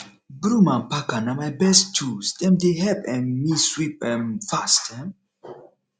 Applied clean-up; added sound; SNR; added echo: none; none; none; none.